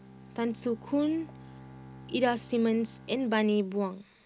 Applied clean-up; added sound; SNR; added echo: none; Bowed string instrument; 19 dB; none.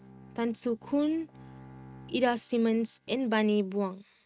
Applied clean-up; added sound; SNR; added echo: neural mask model RNNoise.